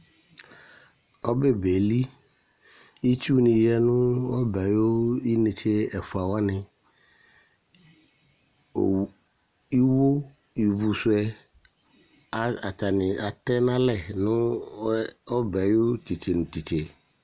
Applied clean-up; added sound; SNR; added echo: none; none; none; none.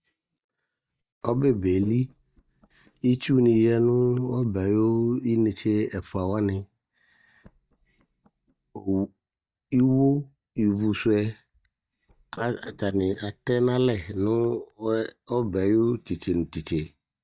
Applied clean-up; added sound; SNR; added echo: neural mask model DeepFilterNet 3.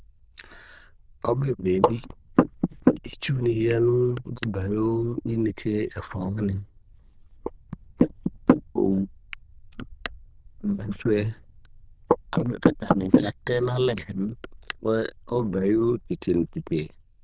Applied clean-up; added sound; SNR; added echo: neural diffusion model UNIVERSE++.